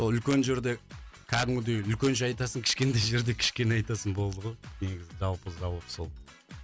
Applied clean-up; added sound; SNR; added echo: none; none; none; none.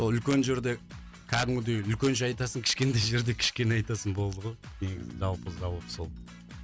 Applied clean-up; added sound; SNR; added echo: none; Bass guitar; 20 dB; none.